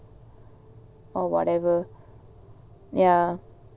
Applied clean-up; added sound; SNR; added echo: none; none; none; none.